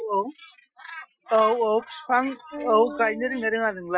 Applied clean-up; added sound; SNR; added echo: classical method Wiener filter.